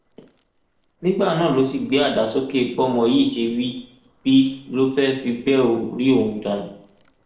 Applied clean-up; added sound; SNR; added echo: neural separator model SepFormer DNS4.